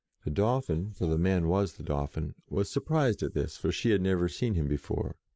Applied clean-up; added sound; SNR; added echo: neural mask model Resemble Enhance denoiser.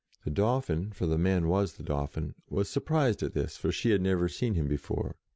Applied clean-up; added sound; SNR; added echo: none; none; none; none.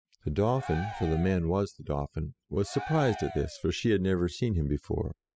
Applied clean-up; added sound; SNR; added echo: classical method spectral subtraction.